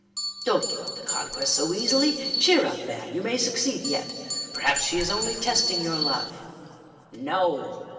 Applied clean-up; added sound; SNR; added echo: none; Bell; 3 dB; reverberation time 2.9 s.